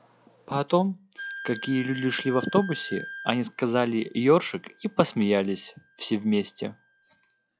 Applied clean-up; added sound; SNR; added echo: classical method log-MMSE.